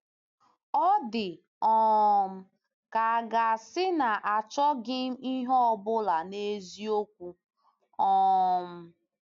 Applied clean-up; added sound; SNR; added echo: none; none; none; none.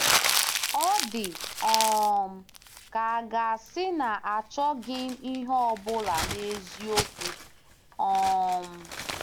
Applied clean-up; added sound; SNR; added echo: none; Crumpling, crinkling; 4 dB; none.